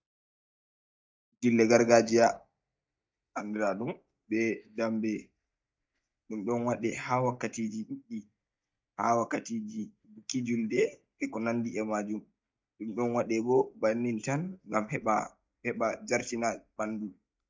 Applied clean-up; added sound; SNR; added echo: neural mask model DeepFilterNet 3.